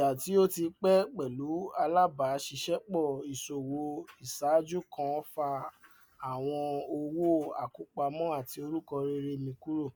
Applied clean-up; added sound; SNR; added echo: none; none; none; none.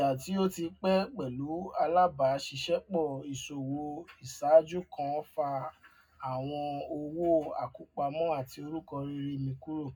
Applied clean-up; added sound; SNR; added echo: none; none; none; reverberation time 0.3 s.